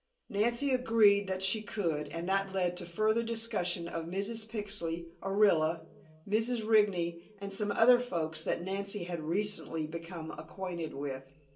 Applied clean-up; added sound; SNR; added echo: none; none; none; reverberation time 0.2 s.